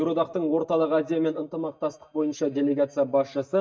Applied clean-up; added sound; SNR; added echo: neural mask model DeepFilterNet 3.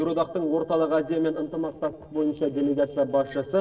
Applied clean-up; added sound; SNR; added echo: neural separator model SepFormer DNS4.